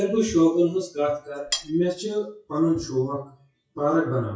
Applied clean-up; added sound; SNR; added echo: classical method WPE with log-MMSE.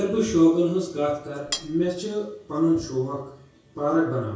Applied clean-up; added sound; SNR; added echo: none; Cutlery, silverware; 10 dB; reverberation time 0.6 s.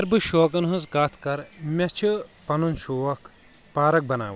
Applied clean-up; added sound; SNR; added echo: none; none; none; none.